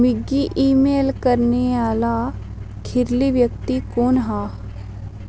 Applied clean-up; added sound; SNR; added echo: none; none; none; none.